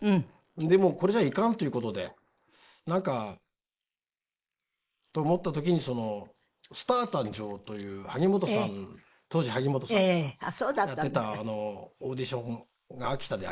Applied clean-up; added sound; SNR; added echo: neural mask model Resemble Enhance denoiser.